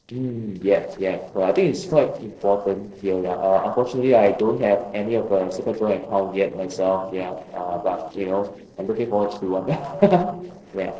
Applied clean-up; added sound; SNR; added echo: neural separator model SepFormer DNS4.